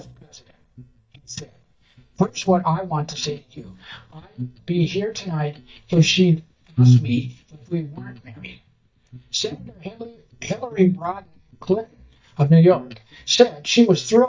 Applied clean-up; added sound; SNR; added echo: neural mask model DeepFilterNet 3.